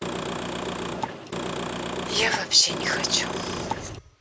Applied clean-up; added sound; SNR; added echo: none; Engine / Car; 2 dB; none.